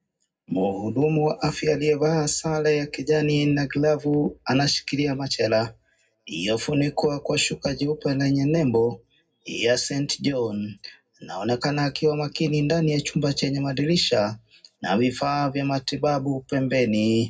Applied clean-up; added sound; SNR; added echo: none; none; none; reverberation time 0.3 s.